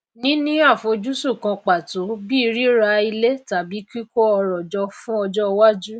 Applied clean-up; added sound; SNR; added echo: none; none; none; none.